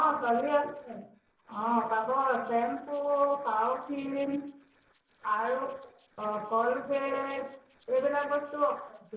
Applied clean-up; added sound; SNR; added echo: neural separator model SepFormer DNS4.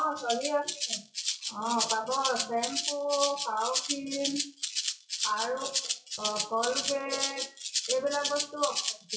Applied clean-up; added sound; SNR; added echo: classical method WPE with log-MMSE.